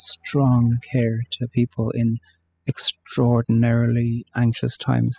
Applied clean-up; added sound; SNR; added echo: classical method spectral subtraction.